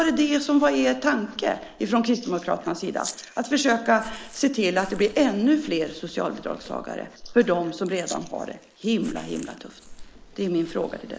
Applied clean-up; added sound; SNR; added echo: neural mask model Resemble Enhance denoiser.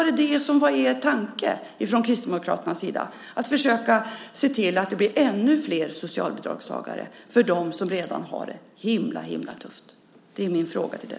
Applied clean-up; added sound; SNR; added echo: none; none; none; none.